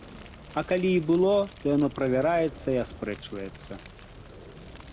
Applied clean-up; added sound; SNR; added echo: none; Fire; 17 dB; none.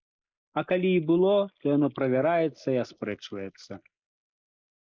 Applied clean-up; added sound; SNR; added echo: neural mask model Resemble Enhance denoiser.